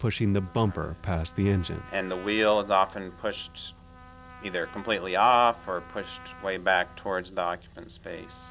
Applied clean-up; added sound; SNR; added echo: none; Trumpet + Car; 19 dB; none.